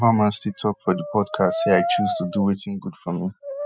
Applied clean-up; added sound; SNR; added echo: classical method spectral subtraction.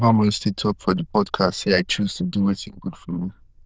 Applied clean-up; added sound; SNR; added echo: neural diffusion model UNIVERSE++.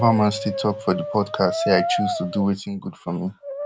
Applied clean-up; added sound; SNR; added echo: none; Brass instrument; 6 dB; none.